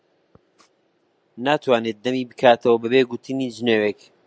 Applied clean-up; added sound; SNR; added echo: none; none; none; none.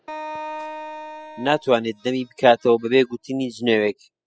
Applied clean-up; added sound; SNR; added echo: classical method spectral subtraction.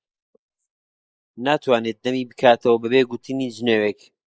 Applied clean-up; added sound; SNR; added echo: neural mask model Resemble Enhance denoiser.